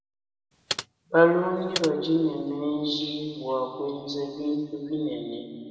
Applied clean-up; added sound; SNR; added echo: none; Computer keyboard; 10 dB; reverberation time 2.2 s.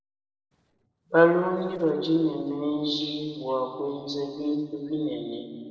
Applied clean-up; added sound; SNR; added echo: neural separator model SepFormer DNS4.